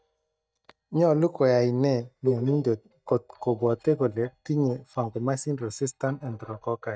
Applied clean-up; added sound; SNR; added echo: neural mask model DeepFilterNet 3.